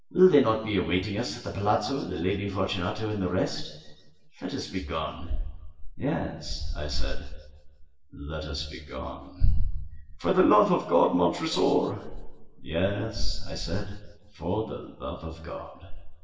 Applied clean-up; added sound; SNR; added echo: none; none; none; reverberation time 1.0 s.